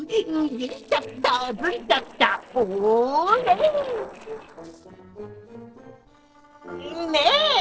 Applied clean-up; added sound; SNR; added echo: neural separator model SepFormer DNS4.